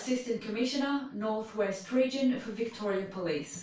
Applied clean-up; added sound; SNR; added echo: none; none; none; reverberation time 0.3 s.